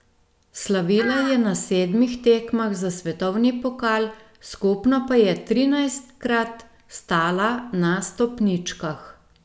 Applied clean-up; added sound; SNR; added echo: none; Crow; 13 dB; none.